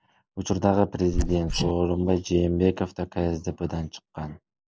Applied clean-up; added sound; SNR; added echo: neural mask model Resemble Enhance denoiser.